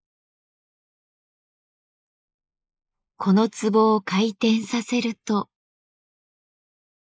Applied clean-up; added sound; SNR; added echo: neural mask model Resemble Enhance denoiser.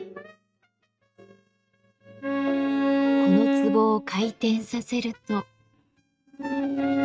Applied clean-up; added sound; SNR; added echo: neural mask model RNNoise.